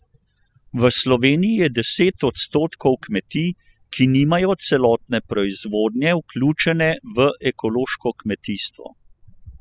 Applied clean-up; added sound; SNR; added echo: classical method spectral subtraction.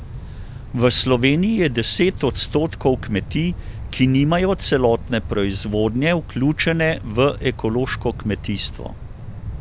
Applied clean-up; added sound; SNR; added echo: none; Wind; 11 dB; none.